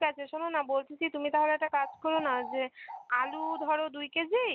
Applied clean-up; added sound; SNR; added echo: none; Bird; 11 dB; none.